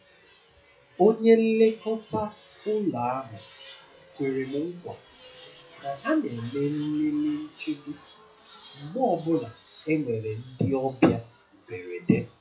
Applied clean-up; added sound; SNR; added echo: classical method WPE with log-MMSE.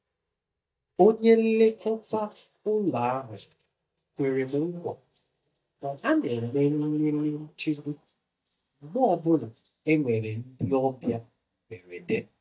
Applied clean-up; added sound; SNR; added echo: neural mask model DeepFilterNet 3.